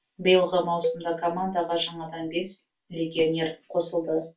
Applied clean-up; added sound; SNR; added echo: none; Cowbell; 13 dB; reverberation time 0.2 s.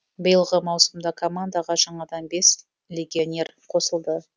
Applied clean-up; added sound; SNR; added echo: none; none; none; none.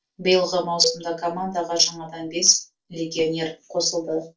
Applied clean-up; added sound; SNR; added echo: neural separator model SepFormer DNS4.